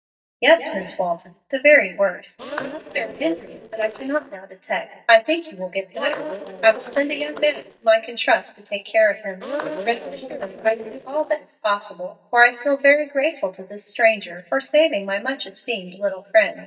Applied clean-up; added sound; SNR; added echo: neural mask model DeepFilterNet 3.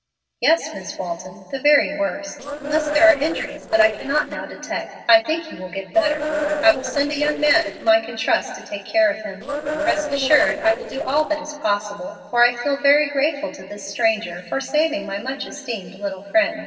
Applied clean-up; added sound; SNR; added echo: neural separator model SepFormer DNS4.